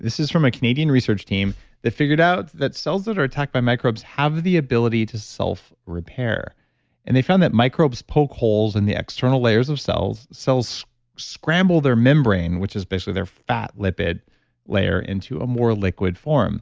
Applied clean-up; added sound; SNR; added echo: none; none; none; none.